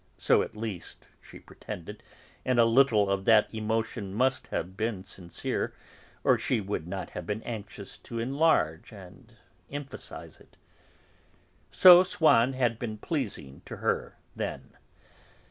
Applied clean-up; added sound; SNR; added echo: none; none; none; none.